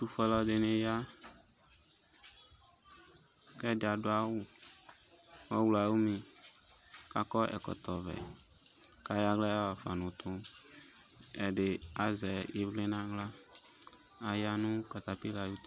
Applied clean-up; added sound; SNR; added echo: none; none; none; none.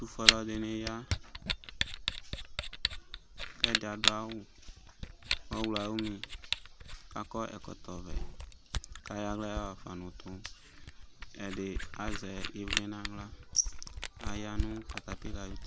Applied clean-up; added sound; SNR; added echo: none; Camera; -4 dB; none.